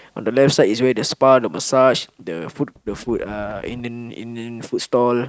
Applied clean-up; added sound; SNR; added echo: neural mask model RNNoise.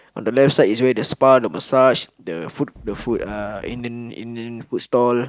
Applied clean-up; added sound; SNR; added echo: neural mask model DeepFilterNet 3.